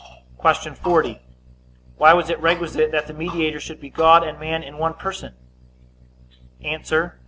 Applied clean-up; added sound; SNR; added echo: none; none; none; none.